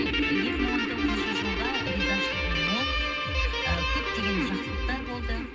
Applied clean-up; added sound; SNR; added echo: none; Guitar; -3 dB; reverberation time 0.4 s.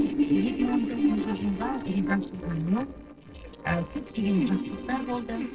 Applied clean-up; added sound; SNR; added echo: neural separator model SepFormer DNS4.